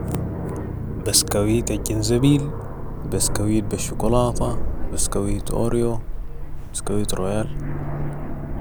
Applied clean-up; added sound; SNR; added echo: none; Aircraft; 1 dB; none.